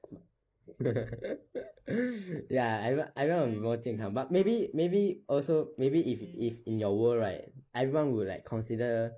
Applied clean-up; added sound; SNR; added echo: neural mask model Resemble Enhance denoiser.